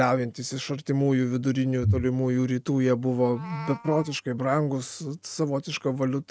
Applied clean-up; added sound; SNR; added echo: neural mask model RNNoise.